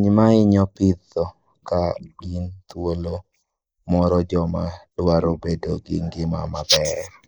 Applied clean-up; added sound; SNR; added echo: neural mask model Resemble Enhance denoiser.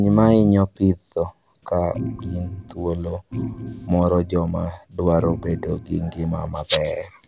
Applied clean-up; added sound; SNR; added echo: none; Organ; 11 dB; none.